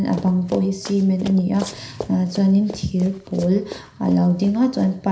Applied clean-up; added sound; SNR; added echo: none; Run; 16 dB; reverberation time 0.5 s.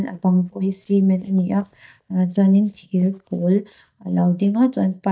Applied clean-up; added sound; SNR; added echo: neural mask model DeepFilterNet 3.